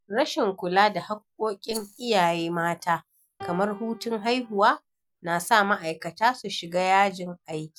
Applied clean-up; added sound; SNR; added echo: none; Rattle + Piano; 17 dB; none.